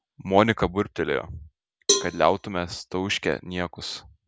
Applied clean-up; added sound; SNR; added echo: none; Cowbell; 4 dB; none.